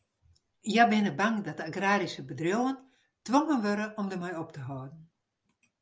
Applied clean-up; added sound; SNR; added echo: none; none; none; none.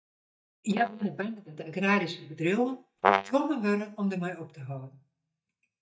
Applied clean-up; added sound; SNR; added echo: neural mask model DeepFilterNet 3.